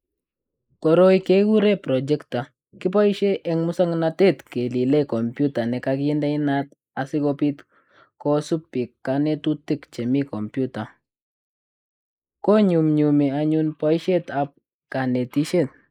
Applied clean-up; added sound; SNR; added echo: neural mask model Resemble Enhance denoiser.